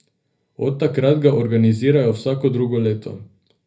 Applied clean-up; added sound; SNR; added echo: none; none; none; reverberation time 0.3 s.